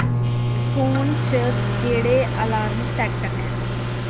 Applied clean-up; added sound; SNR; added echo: none; Microwave oven; -3 dB; reverberation time 1.6 s.